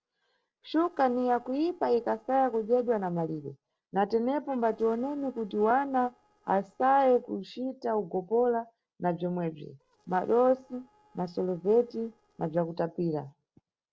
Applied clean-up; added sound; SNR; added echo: neural separator model SepFormer DNS4.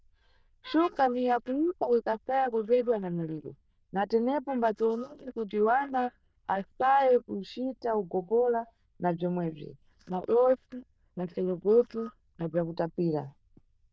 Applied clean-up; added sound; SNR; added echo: neural diffusion model UNIVERSE++.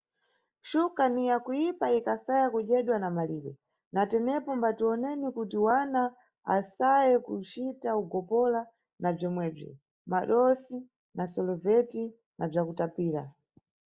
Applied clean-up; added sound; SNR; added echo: neural mask model Resemble Enhance denoiser.